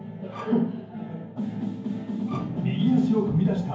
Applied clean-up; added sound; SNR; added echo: none; Bowed string instrument; 19 dB; reverberation time 0.9 s.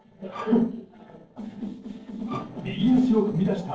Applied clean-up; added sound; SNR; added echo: neural separator model SepFormer DNS4.